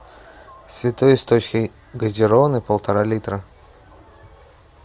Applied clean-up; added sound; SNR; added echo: none; none; none; none.